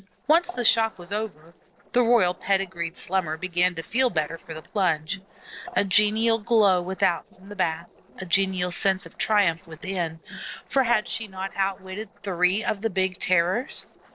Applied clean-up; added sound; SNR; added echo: neural separator model SepFormer DNS4.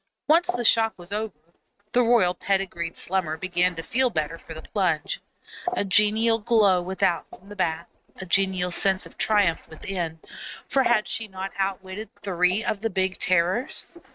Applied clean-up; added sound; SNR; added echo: neural mask model RNNoise.